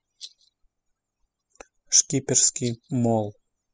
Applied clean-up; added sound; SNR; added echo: classical method spectral subtraction.